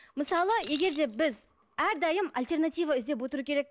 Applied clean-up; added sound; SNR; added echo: none; Keys jangling; 7 dB; none.